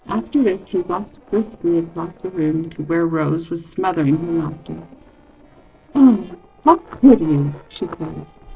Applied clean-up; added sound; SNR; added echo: neural separator model SepFormer DNS4.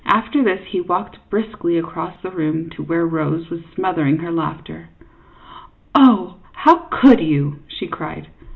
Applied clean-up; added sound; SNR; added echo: none; none; none; none.